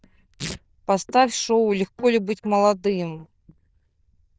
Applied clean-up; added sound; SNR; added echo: neural diffusion model UNIVERSE++.